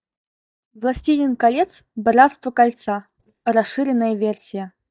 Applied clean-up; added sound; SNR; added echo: neural mask model DeepFilterNet 3.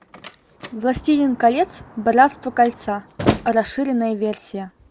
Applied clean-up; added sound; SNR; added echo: none; Slam; 10 dB; none.